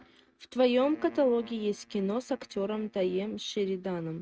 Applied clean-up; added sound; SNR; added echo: neural mask model RNNoise.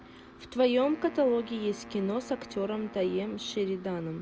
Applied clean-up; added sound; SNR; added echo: none; Wind instrument, woodwind instrument; 19 dB; none.